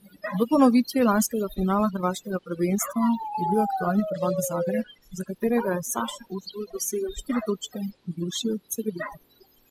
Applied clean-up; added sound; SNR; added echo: classical method spectral subtraction.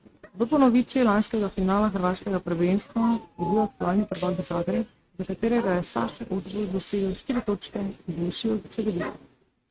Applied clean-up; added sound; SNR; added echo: neural mask model RNNoise.